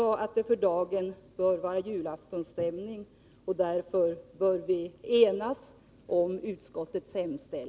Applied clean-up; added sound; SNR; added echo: none; none; none; none.